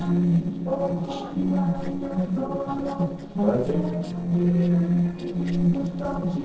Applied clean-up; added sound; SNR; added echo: neural separator model SepFormer DNS4.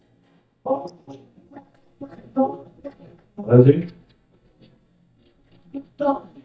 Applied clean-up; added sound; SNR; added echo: neural mask model DeepFilterNet 3.